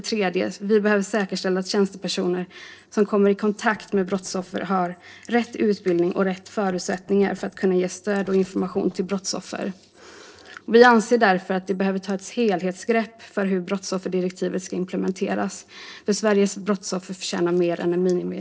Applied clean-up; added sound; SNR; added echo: neural separator model SepFormer DNS4.